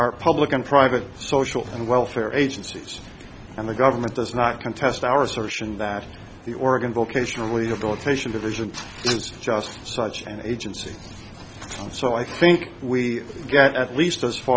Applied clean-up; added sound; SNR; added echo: none; none; none; none.